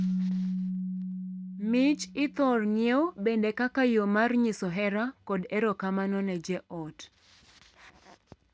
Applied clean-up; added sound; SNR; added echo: none; Keyboard (musical); 9 dB; none.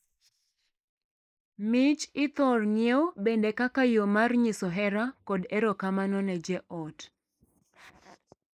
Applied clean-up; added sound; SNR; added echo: neural mask model Resemble Enhance denoiser.